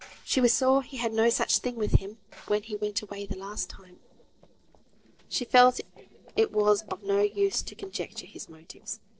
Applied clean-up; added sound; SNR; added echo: neural separator model SepFormer DNS4.